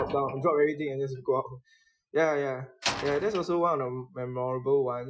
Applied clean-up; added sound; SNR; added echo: classical method Wiener filter.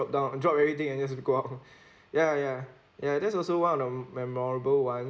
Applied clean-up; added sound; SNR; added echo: none; none; none; none.